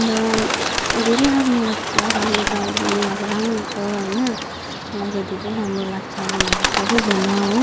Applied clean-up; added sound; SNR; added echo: none; Bird; 2 dB; none.